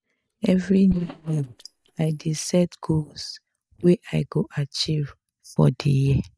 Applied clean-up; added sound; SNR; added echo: neural mask model DeepFilterNet 3.